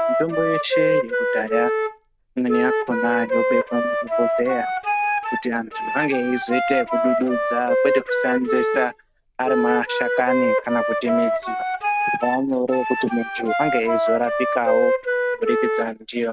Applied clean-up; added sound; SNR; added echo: none; Wind instrument, woodwind instrument; -2 dB; none.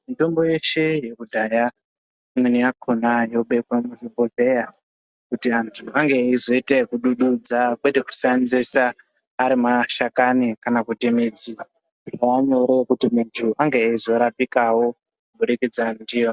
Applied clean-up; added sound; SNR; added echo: none; none; none; none.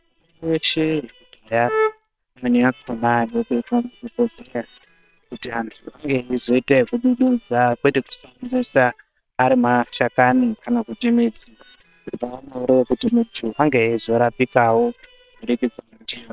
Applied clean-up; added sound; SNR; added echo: neural separator model SepFormer WHAM!.